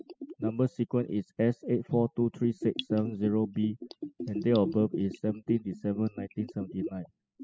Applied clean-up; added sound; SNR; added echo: classical method spectral subtraction.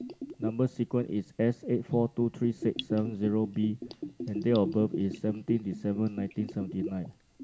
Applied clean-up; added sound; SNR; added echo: none; Bathtub (filling or washing) / Gurgling; 10 dB; none.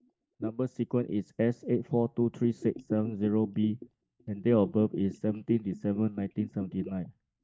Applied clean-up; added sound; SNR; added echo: neural mask model DeepFilterNet 3.